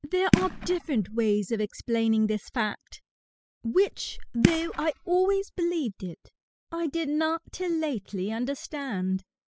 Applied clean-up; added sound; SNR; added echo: classical method spectral subtraction.